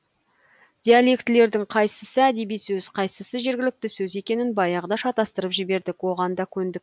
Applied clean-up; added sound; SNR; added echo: none; none; none; none.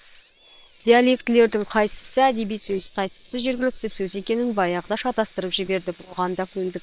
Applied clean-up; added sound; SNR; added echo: neural separator model SepFormer WHAM!.